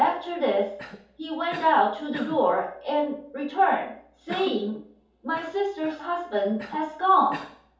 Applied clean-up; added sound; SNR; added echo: none; Cough; 19 dB; reverberation time 0.5 s.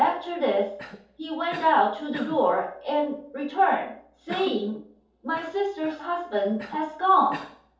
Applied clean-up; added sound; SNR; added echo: neural separator model SepFormer DNS4.